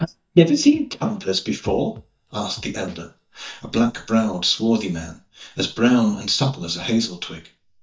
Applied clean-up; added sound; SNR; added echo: neural mask model DeepFilterNet 3.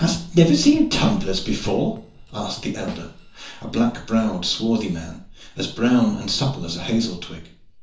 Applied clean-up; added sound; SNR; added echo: neural separator model SepFormer DNS4.